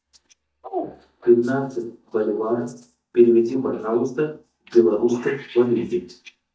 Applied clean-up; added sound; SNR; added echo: neural mask model DeepFilterNet 3.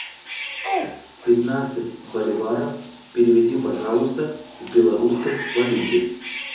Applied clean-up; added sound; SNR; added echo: none; Bathtub (filling or washing) / Cat; 11 dB; reverberation time 0.6 s.